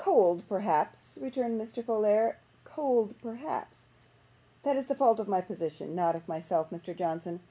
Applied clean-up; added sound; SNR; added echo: none; none; none; none.